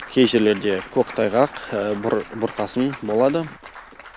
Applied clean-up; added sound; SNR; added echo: none; Applause / Cheering / Clapping; 17 dB; none.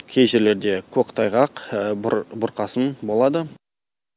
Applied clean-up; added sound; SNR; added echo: none; none; none; none.